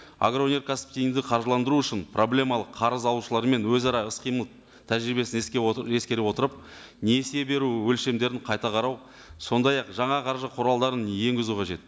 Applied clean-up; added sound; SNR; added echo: none; none; none; none.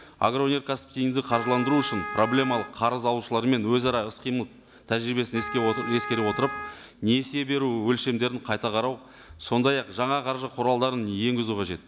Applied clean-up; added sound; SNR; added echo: none; Wind instrument, woodwind instrument; 10 dB; none.